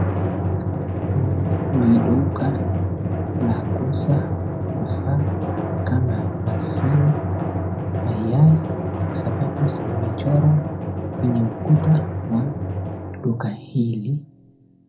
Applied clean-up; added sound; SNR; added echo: none; Drum; 1 dB; reverberation time 0.2 s.